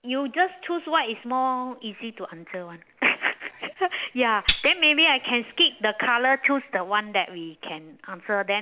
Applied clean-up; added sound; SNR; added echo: none; Tambourine; 5 dB; none.